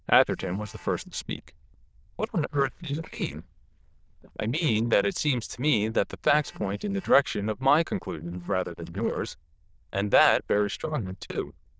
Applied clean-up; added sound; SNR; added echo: neural diffusion model UNIVERSE++.